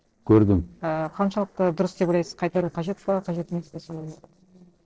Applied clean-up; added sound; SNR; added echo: neural separator model SepFormer DNS4.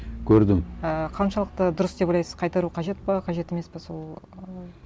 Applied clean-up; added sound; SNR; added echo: none; none; none; none.